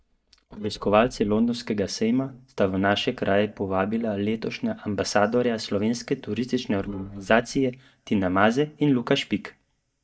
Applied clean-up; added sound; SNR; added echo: neural mask model DeepFilterNet 3.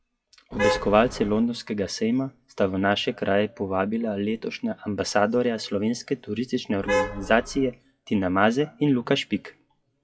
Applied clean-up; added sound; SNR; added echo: classical method WPE with log-MMSE.